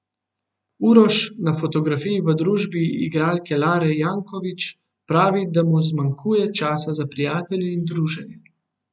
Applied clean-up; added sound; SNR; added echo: none; none; none; none.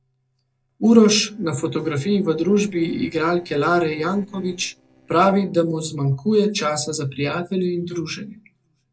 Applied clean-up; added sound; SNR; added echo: neural separator model SepFormer DNS4.